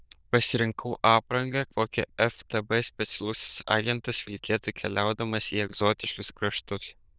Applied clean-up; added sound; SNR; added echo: neural diffusion model UNIVERSE++.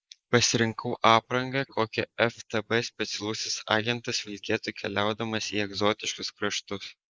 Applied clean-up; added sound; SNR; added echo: neural mask model Resemble Enhance denoiser.